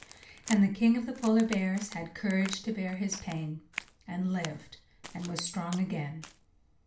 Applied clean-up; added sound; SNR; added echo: none; Crack; 16 dB; reverberation time 0.4 s.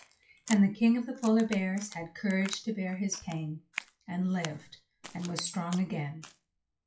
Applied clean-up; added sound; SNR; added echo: classical method WPE with log-MMSE.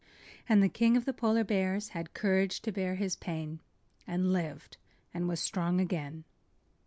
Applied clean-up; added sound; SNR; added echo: none; none; none; none.